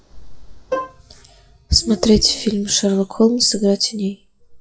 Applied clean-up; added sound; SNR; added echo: classical method WPE with log-MMSE.